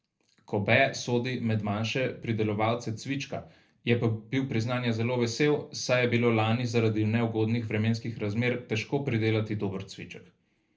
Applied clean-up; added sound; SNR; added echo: none; none; none; reverberation time 0.3 s.